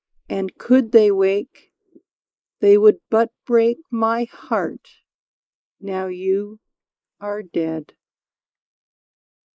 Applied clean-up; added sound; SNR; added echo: neural mask model Resemble Enhance denoiser.